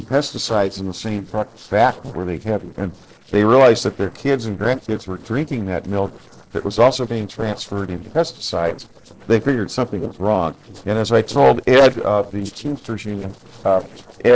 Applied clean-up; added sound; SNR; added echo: neural separator model SepFormer DNS4.